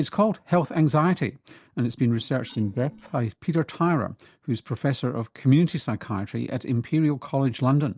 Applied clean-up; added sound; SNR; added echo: neural separator model SepFormer DNS4.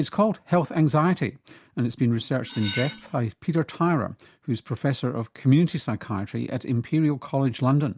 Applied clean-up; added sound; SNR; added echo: none; Cutlery, silverware; 11 dB; none.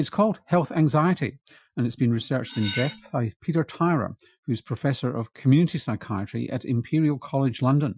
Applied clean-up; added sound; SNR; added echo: classical method Wiener filter.